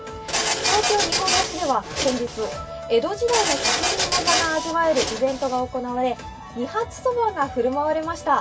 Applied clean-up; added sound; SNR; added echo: none; Printer; 1 dB; reverberation time 0.1 s.